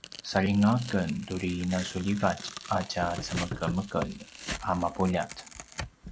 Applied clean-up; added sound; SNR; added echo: none; Tearing + Knock; 11 dB; none.